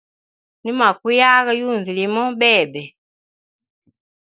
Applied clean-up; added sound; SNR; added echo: none; none; none; none.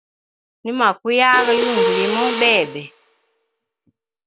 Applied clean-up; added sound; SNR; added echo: none; Mechanisms; 3 dB; none.